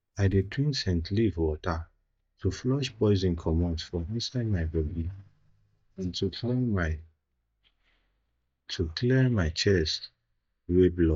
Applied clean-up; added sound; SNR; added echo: neural mask model DeepFilterNet 3.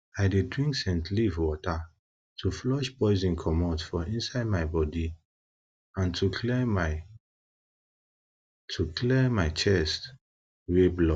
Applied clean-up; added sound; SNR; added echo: none; none; none; none.